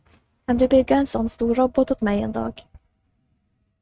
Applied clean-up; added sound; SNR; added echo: neural mask model RNNoise.